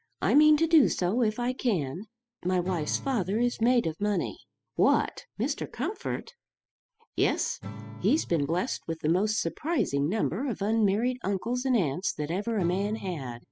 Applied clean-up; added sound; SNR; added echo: classical method spectral subtraction.